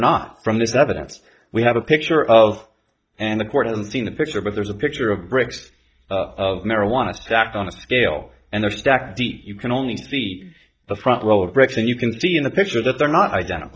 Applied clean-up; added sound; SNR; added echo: neural mask model DeepFilterNet 3.